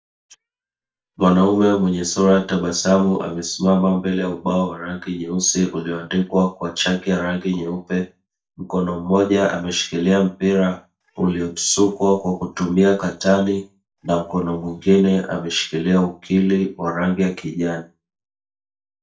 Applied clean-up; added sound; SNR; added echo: neural mask model DeepFilterNet 3.